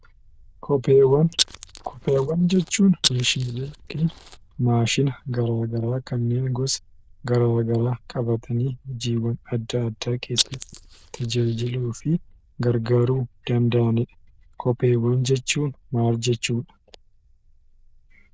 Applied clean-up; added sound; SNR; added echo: neural diffusion model UNIVERSE++.